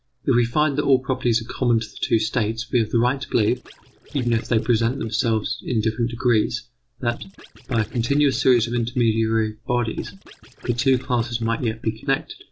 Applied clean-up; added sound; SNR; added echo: neural separator model SepFormer DNS4.